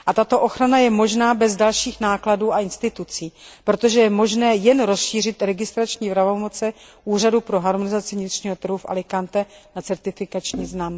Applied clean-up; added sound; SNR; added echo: none; none; none; none.